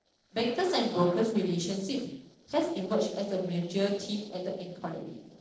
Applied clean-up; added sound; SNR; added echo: neural separator model SepFormer DNS4.